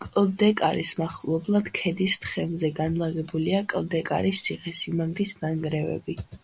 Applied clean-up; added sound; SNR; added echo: none; none; none; none.